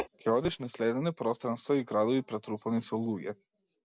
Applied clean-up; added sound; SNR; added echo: none; Writing; 19 dB; none.